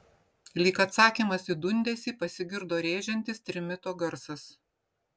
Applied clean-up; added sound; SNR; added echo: none; none; none; none.